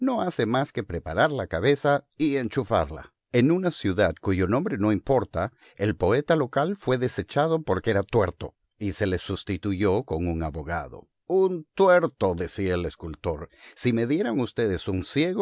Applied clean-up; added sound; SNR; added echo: none; none; none; none.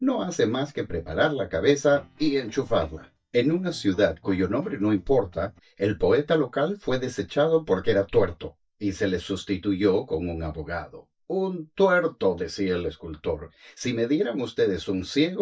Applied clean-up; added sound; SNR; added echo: neural mask model DeepFilterNet 3.